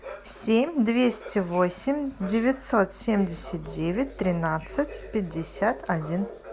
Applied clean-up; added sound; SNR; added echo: none; none; none; none.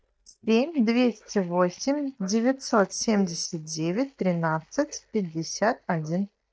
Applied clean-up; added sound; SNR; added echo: neural mask model DeepFilterNet 3.